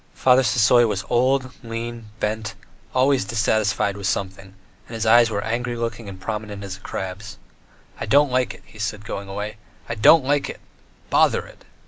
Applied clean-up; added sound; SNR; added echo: none; none; none; none.